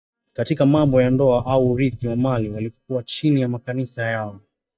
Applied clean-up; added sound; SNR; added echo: neural mask model DeepFilterNet 3.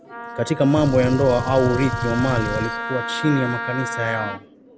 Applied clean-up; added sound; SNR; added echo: none; Gunshot, gunfire + Wind instrument, woodwind instrument; 6 dB; none.